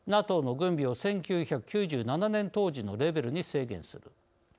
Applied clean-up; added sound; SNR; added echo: none; none; none; none.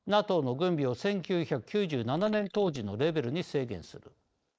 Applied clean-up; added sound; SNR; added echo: neural mask model Resemble Enhance denoiser.